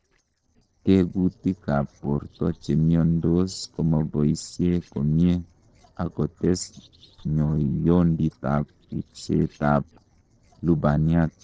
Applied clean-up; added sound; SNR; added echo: neural separator model SepFormer DNS4.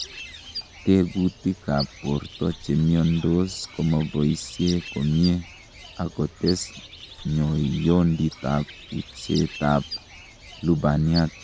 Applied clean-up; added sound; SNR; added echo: none; Bird; 16 dB; none.